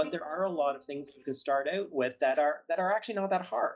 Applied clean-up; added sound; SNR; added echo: neural mask model DeepFilterNet 3.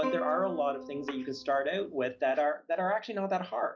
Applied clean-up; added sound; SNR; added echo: none; Plucked string instrument; 8 dB; none.